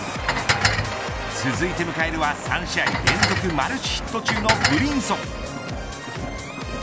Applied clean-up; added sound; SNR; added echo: none; Dishes, pots, and pans; -1 dB; none.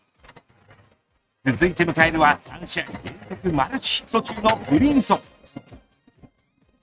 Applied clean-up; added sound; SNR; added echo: neural mask model RNNoise.